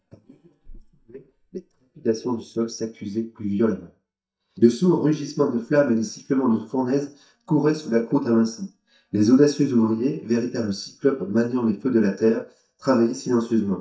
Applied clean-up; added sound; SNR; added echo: neural mask model DeepFilterNet 3.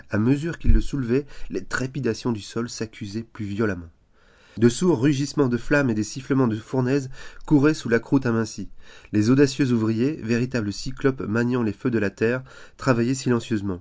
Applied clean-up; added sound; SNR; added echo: none; none; none; none.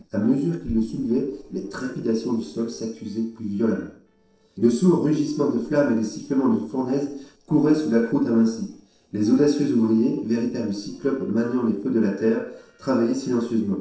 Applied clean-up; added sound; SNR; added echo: neural separator model SepFormer DNS4.